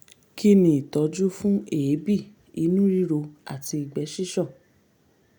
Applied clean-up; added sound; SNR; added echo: none; none; none; none.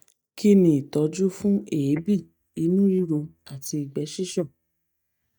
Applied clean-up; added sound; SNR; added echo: neural mask model DeepFilterNet 3.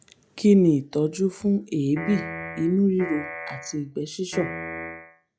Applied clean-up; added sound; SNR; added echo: classical method log-MMSE.